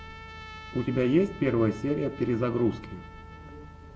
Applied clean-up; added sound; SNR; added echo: none; Trumpet; 19 dB; none.